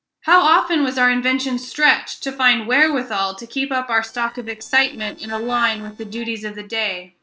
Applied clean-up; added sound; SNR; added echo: neural separator model SepFormer DNS4.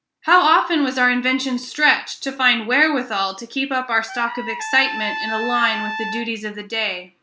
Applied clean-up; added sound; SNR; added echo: none; Trumpet; 9 dB; none.